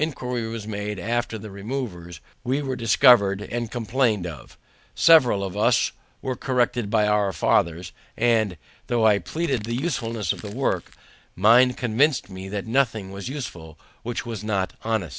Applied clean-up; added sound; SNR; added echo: none; Crumpling, crinkling; 19 dB; none.